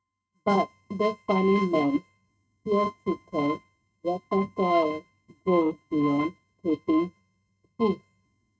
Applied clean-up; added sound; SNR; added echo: neural mask model RNNoise.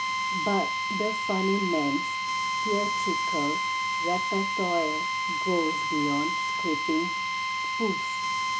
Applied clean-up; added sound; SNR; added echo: none; Drill; -3 dB; none.